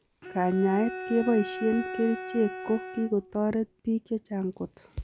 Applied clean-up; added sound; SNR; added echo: none; Bowed string instrument; 10 dB; none.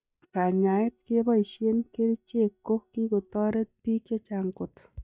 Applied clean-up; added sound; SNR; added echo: neural mask model DeepFilterNet 3.